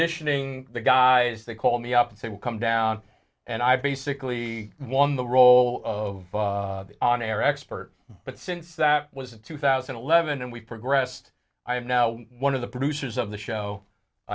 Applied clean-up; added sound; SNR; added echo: none; none; none; none.